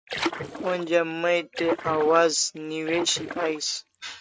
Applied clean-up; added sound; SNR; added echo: neural mask model RNNoise.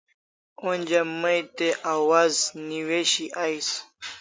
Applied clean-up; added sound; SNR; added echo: none; none; none; none.